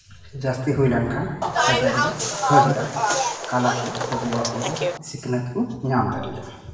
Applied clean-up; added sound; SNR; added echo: none; Bus; -2 dB; reverberation time 1.2 s.